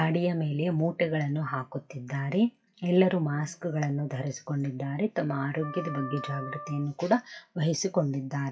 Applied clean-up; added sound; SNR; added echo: classical method WPE with log-MMSE.